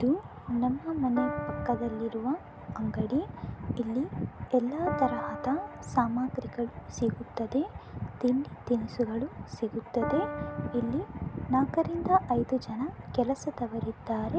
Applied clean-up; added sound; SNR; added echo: none; Piano; 11 dB; none.